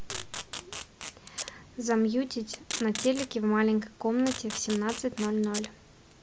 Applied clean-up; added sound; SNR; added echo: none; Packing tape, duct tape; 11 dB; none.